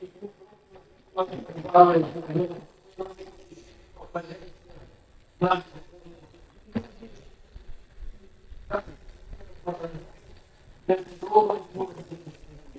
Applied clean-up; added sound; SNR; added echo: neural mask model DeepFilterNet 3.